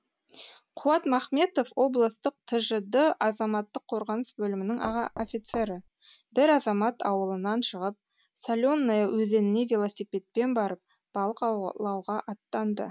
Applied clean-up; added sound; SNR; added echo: none; Knock; 15 dB; none.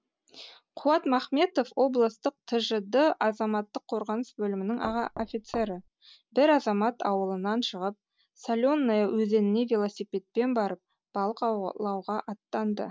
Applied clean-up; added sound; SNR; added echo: neural separator model SepFormer DNS4.